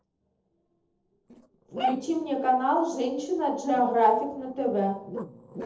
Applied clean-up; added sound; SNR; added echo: neural separator model SepFormer DNS4.